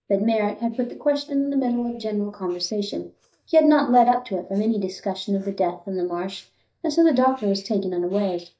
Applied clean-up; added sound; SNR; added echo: neural mask model DeepFilterNet 3.